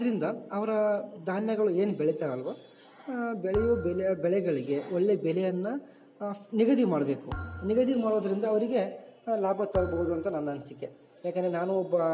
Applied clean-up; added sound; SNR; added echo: none; Thump, thud; 15 dB; none.